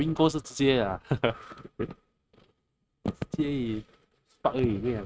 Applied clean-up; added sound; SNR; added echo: neural mask model RNNoise.